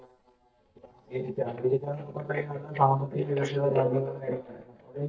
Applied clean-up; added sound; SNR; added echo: neural mask model DeepFilterNet 3.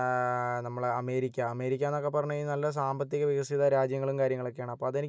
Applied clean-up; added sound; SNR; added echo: none; none; none; none.